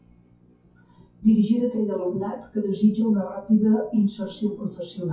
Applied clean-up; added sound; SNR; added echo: classical method WPE with log-MMSE.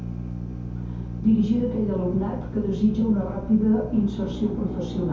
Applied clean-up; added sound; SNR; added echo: none; Drill; 7 dB; reverberation time 0.6 s.